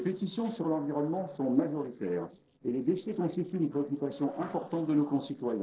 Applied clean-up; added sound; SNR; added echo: neural separator model SepFormer DNS4.